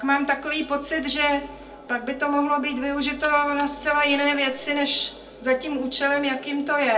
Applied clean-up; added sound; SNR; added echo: none; Alarm; 19 dB; reverberation time 0.2 s.